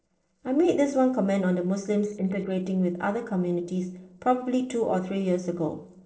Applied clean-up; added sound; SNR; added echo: neural separator model SepFormer DNS4.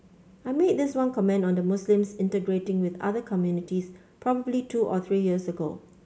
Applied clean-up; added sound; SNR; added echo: none; none; none; none.